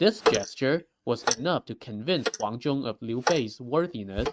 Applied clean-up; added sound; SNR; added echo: neural mask model RNNoise.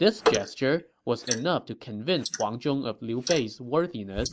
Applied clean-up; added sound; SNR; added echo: neural mask model Resemble Enhance denoiser.